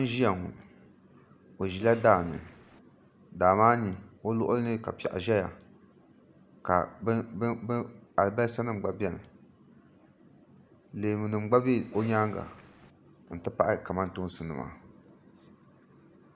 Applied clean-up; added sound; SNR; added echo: none; Cough; 19 dB; none.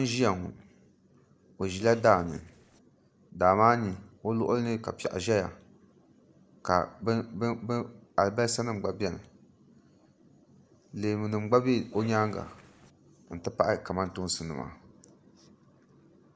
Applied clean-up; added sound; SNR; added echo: neural separator model SepFormer DNS4.